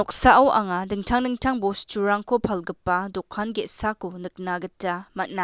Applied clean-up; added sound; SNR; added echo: none; none; none; none.